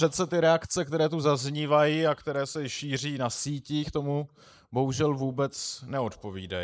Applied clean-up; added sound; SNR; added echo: neural mask model Resemble Enhance denoiser.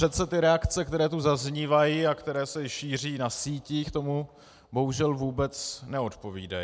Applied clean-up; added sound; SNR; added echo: none; none; none; none.